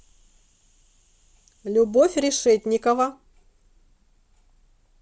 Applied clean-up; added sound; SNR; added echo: none; none; none; none.